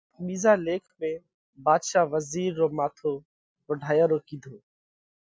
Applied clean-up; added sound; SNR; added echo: none; none; none; none.